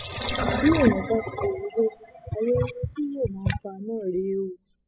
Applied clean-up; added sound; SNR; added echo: classical method spectral subtraction.